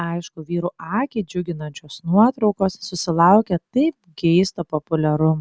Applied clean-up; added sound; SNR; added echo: none; none; none; none.